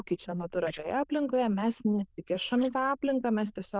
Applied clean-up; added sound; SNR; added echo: neural diffusion model UNIVERSE++.